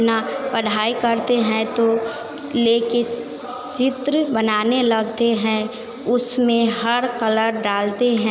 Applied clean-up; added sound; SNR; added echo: none; none; none; none.